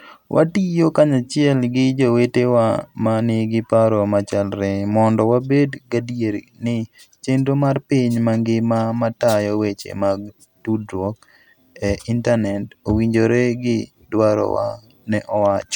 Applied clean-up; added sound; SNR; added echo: none; none; none; none.